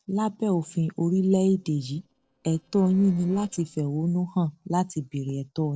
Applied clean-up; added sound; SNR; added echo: neural separator model SepFormer DNS4.